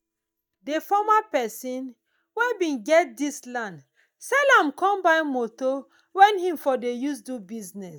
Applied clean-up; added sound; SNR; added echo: neural mask model DeepFilterNet 3.